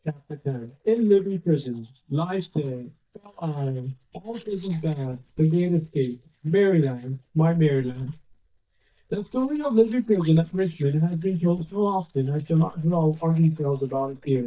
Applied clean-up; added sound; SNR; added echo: neural mask model DeepFilterNet 3.